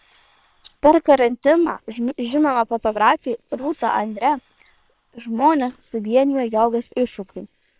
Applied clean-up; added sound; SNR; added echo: neural separator model SepFormer WHAM!.